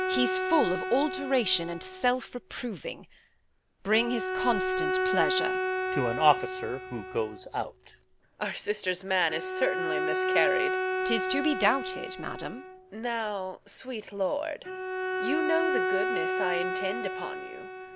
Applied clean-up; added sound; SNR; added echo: none; Bowed string instrument; 2 dB; none.